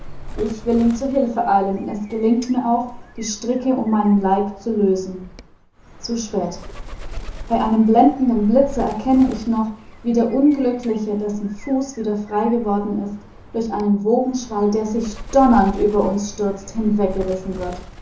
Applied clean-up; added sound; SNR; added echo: none; Bird; 15 dB; reverberation time 0.8 s.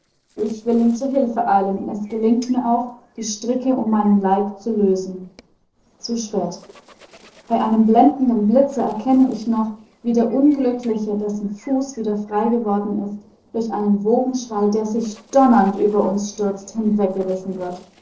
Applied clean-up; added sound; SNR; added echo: neural separator model SepFormer DNS4.